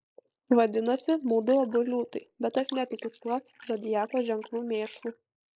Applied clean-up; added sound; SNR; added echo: neural mask model Resemble Enhance denoiser.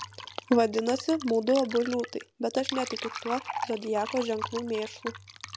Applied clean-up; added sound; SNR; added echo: none; Fill (with liquid); 10 dB; none.